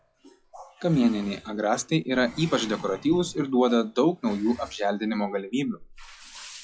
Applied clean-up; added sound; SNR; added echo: classical method log-MMSE.